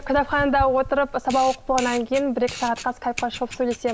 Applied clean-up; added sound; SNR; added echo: none; Camera; 13 dB; none.